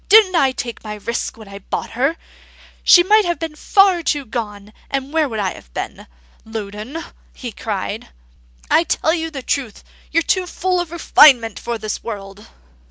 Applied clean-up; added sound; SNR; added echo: none; none; none; none.